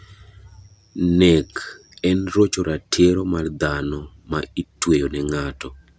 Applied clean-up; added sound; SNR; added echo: none; none; none; none.